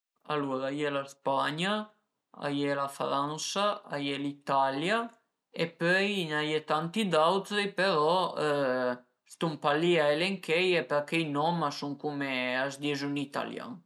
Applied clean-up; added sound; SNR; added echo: none; none; none; none.